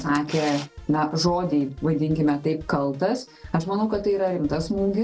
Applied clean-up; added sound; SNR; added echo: none; Drum kit + Camera; 19 dB; none.